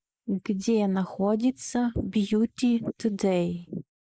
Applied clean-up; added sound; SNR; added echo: neural mask model Resemble Enhance denoiser.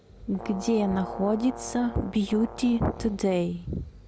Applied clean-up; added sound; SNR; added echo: none; Brass instrument; 14 dB; none.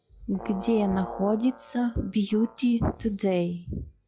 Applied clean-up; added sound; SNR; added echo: classical method log-MMSE.